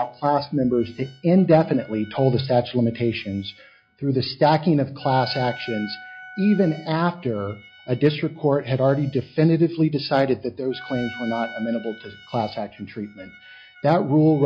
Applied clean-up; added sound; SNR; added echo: classical method log-MMSE.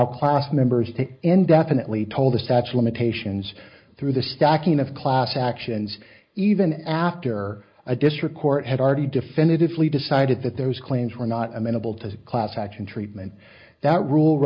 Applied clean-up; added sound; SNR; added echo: neural mask model Resemble Enhance denoiser.